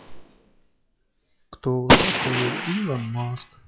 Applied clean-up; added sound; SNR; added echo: classical method log-MMSE.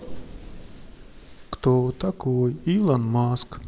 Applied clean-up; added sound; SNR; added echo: none; none; none; none.